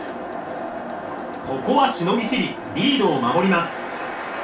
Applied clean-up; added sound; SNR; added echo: none; Drip / Sink (filling or washing) / Water tap, faucet; 19 dB; reverberation time 0.3 s.